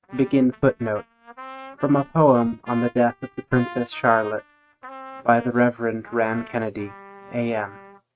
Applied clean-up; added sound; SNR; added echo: neural mask model RNNoise.